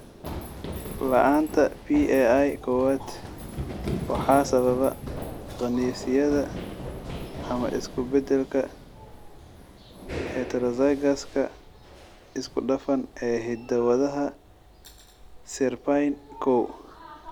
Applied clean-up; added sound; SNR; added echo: none; Run; 11 dB; none.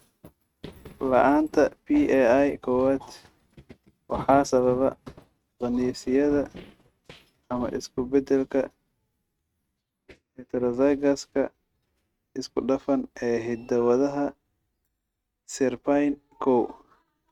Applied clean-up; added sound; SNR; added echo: neural mask model RNNoise.